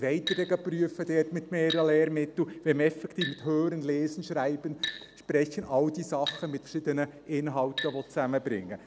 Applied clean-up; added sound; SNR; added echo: none; Glass; 13 dB; none.